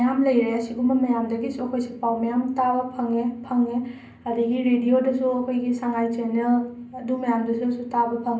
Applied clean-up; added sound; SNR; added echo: none; none; none; reverberation time 0.6 s.